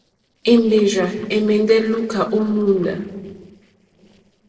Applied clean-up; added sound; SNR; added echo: neural separator model SepFormer DNS4.